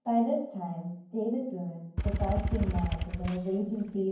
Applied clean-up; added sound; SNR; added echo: none; Motorcycle / Engine; 0 dB; reverberation time 0.9 s.